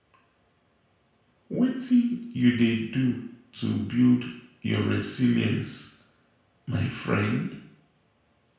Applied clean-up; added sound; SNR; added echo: none; none; none; reverberation time 0.6 s.